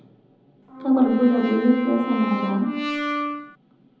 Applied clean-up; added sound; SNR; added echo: none; Brass instrument; 7 dB; reverberation time 0.8 s.